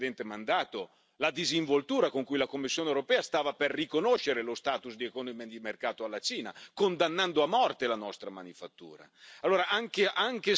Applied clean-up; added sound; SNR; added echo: none; none; none; none.